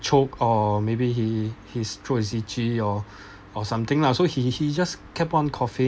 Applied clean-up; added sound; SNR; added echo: none; none; none; none.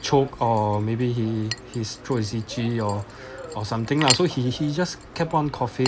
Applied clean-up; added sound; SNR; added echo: none; Chink, clink; 10 dB; none.